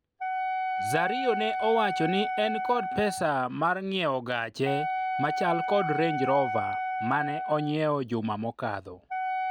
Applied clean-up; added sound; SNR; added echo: none; Wind instrument, woodwind instrument; 3 dB; none.